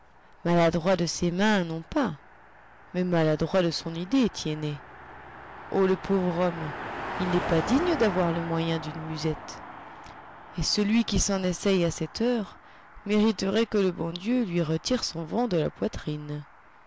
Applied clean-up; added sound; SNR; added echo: none; Car passing by; 14 dB; none.